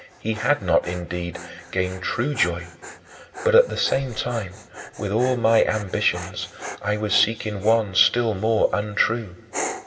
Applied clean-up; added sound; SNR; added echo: none; Dog; 15 dB; reverberation time 1.1 s.